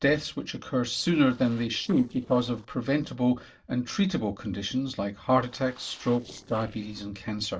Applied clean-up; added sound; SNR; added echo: neural separator model SepFormer DNS4.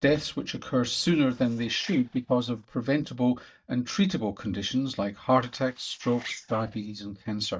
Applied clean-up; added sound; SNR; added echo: neural mask model DeepFilterNet 3.